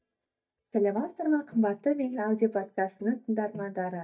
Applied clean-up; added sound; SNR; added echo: neural mask model DeepFilterNet 3.